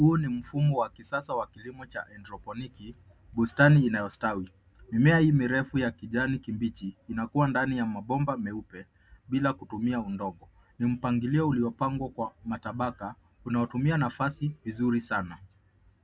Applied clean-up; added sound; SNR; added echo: none; none; none; none.